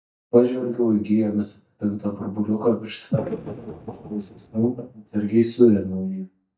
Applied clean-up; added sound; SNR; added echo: neural mask model DeepFilterNet 3.